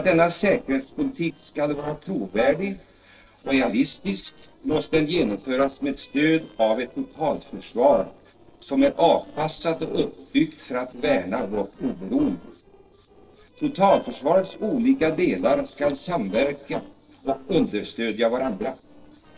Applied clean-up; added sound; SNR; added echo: neural separator model SepFormer DNS4.